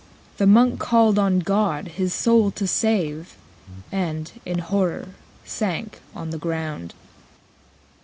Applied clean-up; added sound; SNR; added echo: none; Breathing; 18 dB; none.